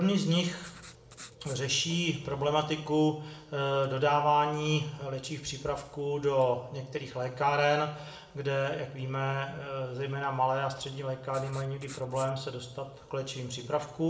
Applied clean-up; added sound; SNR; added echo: none; Writing; 19 dB; reverberation time 0.6 s.